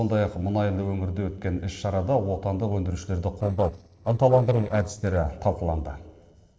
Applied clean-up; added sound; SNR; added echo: neural separator model SepFormer DNS4.